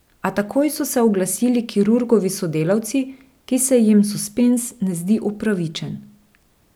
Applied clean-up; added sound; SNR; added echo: none; none; none; none.